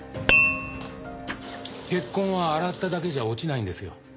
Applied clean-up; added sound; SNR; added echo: none; Tap; -3 dB; none.